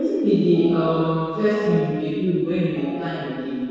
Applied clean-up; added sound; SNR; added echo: neural separator model SepFormer DNS4.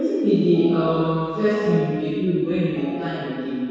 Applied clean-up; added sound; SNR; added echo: none; Piano; 17 dB; reverberation time 2.0 s.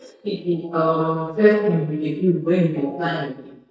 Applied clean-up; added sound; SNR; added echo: neural mask model DeepFilterNet 3.